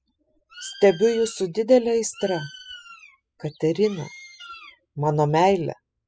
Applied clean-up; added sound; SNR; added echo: classical method spectral subtraction.